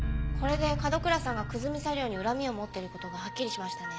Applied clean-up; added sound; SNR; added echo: none; none; none; none.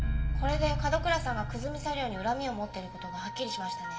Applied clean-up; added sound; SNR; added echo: none; none; none; reverberation time 1.3 s.